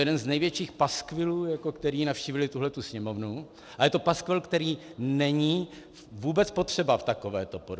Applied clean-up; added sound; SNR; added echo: none; none; none; none.